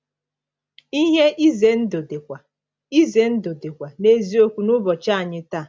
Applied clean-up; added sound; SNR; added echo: none; none; none; none.